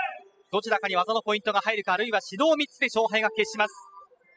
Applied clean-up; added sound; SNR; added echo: classical method spectral subtraction.